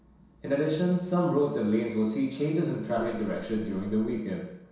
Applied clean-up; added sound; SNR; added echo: none; Gong; 13 dB; reverberation time 0.7 s.